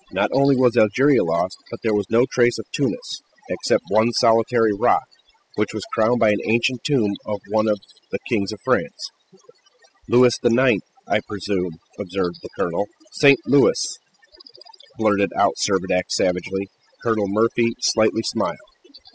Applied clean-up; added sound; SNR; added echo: classical method spectral subtraction.